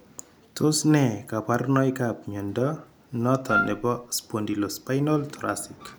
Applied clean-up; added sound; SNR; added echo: none; Wind instrument, woodwind instrument; 2 dB; none.